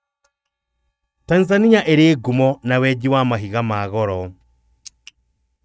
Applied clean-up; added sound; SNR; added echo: neural mask model RNNoise.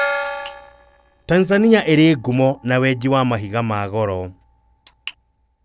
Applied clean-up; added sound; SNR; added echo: neural separator model SepFormer DNS4.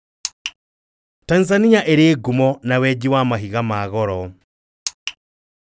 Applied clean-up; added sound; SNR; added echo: none; none; none; none.